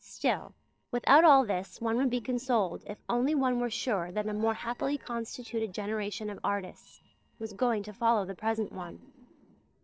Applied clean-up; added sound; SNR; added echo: neural separator model SepFormer DNS4.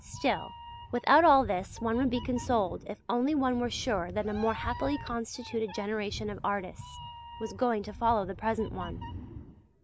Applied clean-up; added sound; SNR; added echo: none; Meow; 13 dB; none.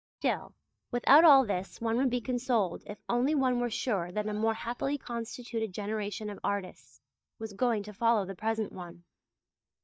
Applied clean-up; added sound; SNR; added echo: neural mask model DeepFilterNet 3.